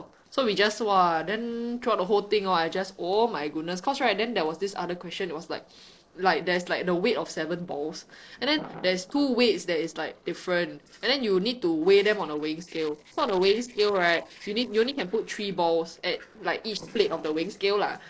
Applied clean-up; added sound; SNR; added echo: neural separator model SepFormer DNS4.